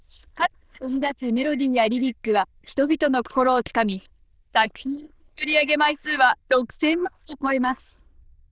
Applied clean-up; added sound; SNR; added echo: neural diffusion model UNIVERSE++.